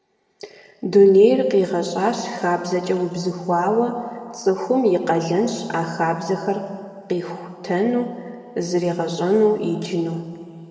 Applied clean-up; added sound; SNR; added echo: none; none; none; reverberation time 2.0 s.